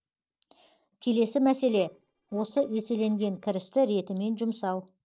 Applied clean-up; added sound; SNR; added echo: neural separator model SepFormer DNS4.